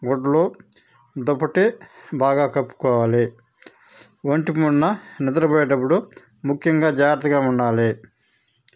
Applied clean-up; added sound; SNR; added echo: none; none; none; none.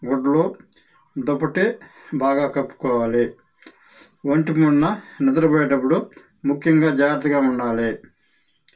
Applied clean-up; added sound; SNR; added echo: none; none; none; reverberation time 0.2 s.